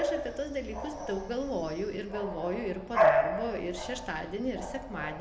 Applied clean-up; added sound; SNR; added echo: none; Bark / Bird vocalization, bird call, bird song; -2 dB; reverberation time 0.7 s.